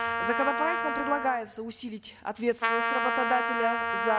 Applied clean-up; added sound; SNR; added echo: none; Trumpet; -1 dB; none.